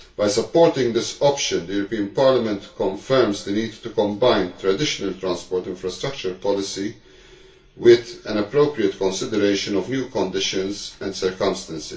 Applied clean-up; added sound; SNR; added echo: none; none; none; reverberation time 0.3 s.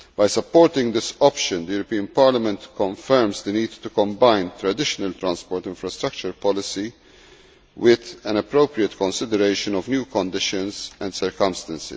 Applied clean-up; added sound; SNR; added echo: none; none; none; none.